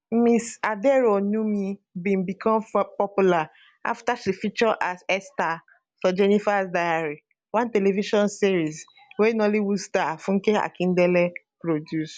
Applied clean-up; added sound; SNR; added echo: none; none; none; none.